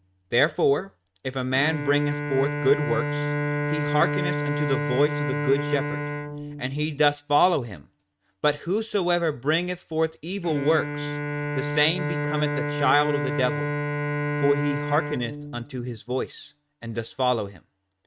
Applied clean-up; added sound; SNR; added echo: neural mask model RNNoise.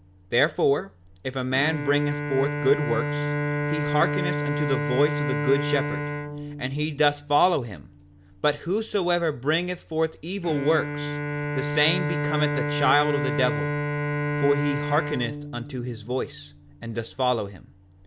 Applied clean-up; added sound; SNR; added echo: none; Bowed string instrument; 3 dB; none.